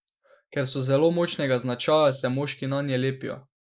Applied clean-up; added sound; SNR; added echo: neural mask model Resemble Enhance denoiser.